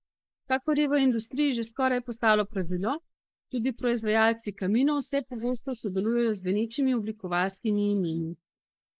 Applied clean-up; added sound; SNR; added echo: neural mask model Resemble Enhance denoiser.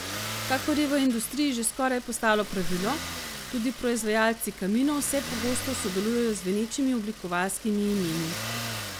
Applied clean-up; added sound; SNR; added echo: none; Motor vehicle (road); 9 dB; none.